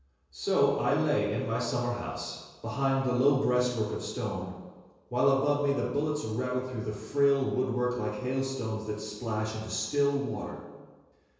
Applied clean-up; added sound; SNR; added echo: none; none; none; reverberation time 1.2 s.